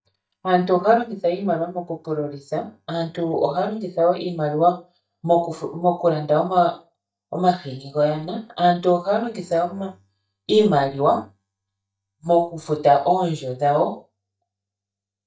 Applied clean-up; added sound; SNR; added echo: neural mask model DeepFilterNet 3.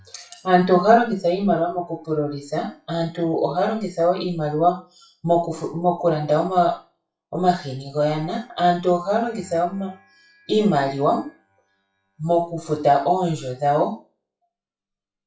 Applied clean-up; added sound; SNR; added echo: classical method WPE with log-MMSE.